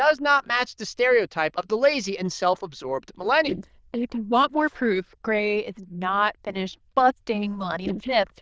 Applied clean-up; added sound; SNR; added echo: neural diffusion model UNIVERSE++.